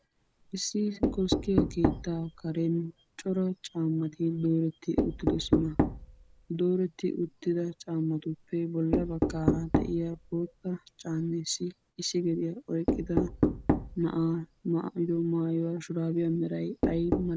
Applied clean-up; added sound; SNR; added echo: none; Knock; 3 dB; none.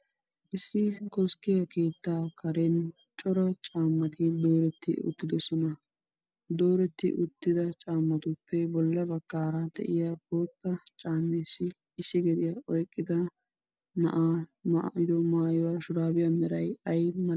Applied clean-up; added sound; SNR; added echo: none; none; none; none.